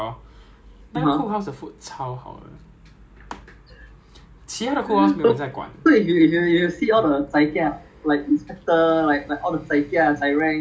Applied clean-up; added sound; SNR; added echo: none; none; none; none.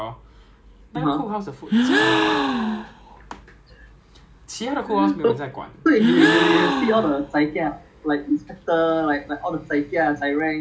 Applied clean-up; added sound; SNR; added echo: none; Gasp; 0 dB; none.